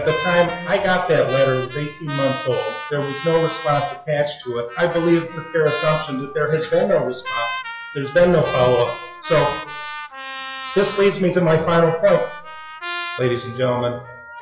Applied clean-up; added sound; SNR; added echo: classical method WPE with log-MMSE.